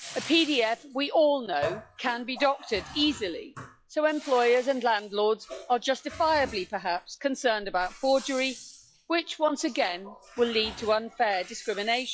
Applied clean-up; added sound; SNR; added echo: classical method log-MMSE.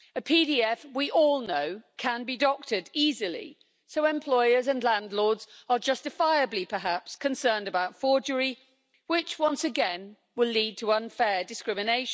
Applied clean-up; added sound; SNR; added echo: none; none; none; none.